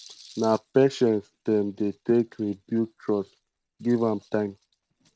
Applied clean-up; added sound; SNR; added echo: neural mask model RNNoise.